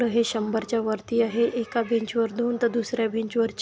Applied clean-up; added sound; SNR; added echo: none; none; none; none.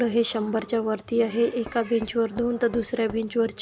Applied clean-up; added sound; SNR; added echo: none; Knock / Wood; 20 dB; none.